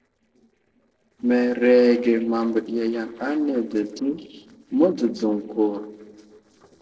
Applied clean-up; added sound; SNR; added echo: neural separator model SepFormer DNS4.